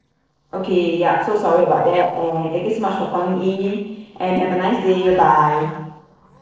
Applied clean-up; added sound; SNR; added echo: neural separator model SepFormer DNS4.